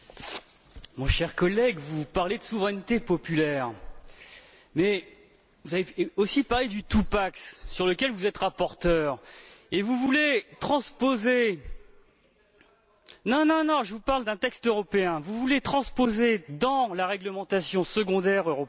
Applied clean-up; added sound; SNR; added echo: none; none; none; none.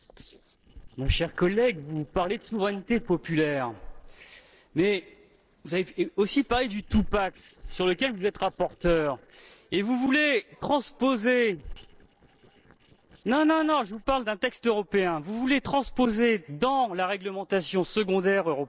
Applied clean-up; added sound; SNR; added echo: neural separator model SepFormer DNS4.